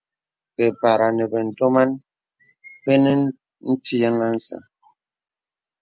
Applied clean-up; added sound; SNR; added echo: none; none; none; none.